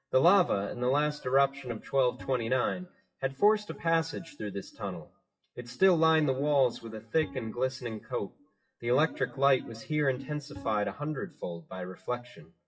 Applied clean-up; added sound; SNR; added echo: classical method WPE with log-MMSE.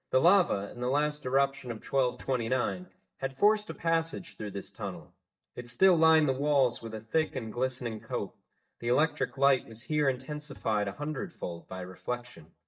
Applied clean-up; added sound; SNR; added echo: neural mask model DeepFilterNet 3.